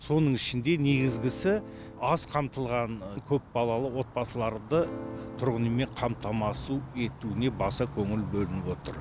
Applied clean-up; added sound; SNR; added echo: none; Acoustic guitar / Strum; 13 dB; none.